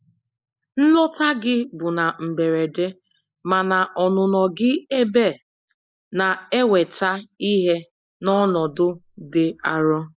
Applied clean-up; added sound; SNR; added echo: neural mask model Resemble Enhance denoiser.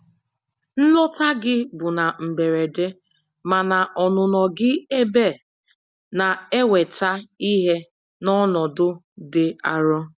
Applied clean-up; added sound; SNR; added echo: none; none; none; none.